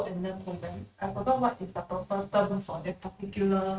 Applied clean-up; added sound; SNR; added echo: neural mask model RNNoise.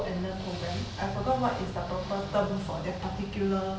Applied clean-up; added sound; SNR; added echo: none; Ocean / Boat, Water vehicle; 16 dB; none.